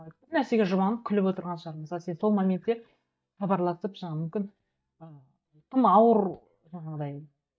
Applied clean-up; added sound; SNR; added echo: neural mask model DeepFilterNet 3.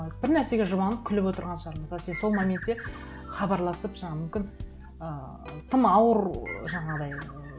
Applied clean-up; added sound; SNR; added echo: none; Bird; 17 dB; none.